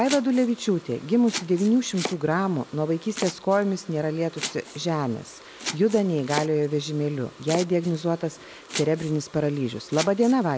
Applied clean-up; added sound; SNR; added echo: none; Domestic sounds, home sounds; 13 dB; none.